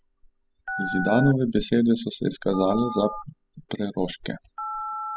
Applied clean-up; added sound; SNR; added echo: classical method spectral subtraction.